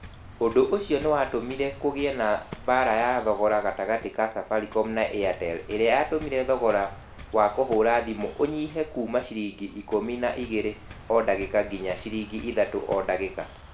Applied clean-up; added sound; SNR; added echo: none; Waves, surf; 17 dB; reverberation time 0.4 s.